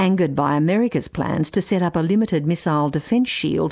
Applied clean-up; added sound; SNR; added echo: none; none; none; none.